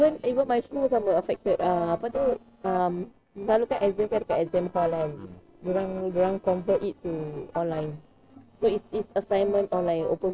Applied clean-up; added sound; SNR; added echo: neural separator model SepFormer DNS4.